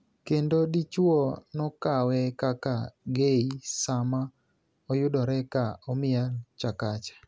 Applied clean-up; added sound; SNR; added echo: none; none; none; none.